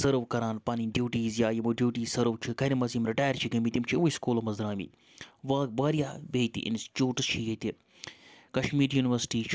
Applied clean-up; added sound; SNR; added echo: none; none; none; none.